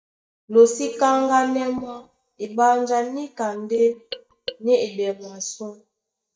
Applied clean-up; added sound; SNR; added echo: neural mask model DeepFilterNet 3.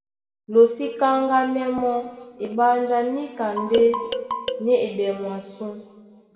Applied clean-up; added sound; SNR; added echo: none; Marimba, xylophone; 7 dB; reverberation time 1.8 s.